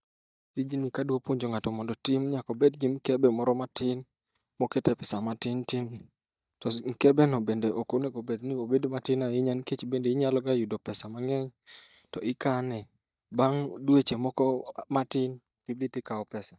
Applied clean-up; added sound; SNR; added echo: neural mask model DeepFilterNet 3.